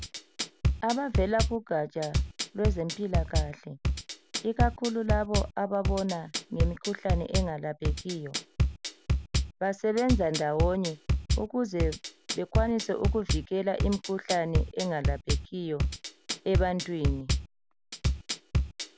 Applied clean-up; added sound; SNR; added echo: none; Bass drum / Drum kit; -1 dB; none.